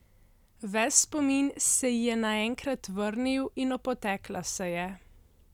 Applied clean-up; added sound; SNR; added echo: none; none; none; none.